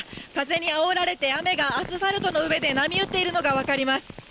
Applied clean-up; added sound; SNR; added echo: none; none; none; none.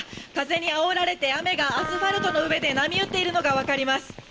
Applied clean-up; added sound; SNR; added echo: none; Wind instrument, woodwind instrument; 8 dB; reverberation time 0.5 s.